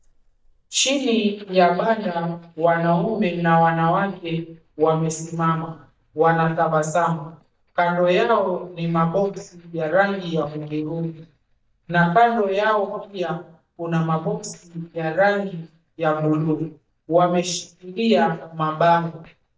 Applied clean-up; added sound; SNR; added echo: neural mask model DeepFilterNet 3.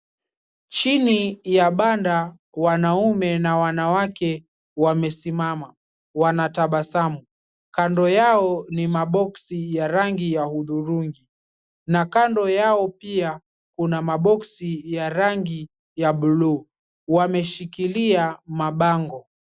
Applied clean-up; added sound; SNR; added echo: none; none; none; none.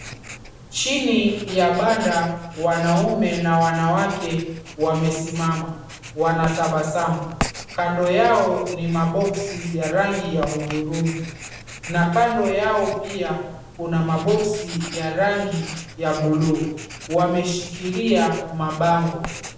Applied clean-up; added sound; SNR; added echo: none; Writing; 14 dB; reverberation time 0.7 s.